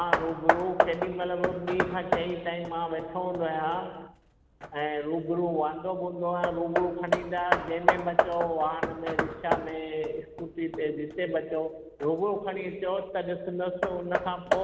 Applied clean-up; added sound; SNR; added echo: none; Hammer; 2 dB; none.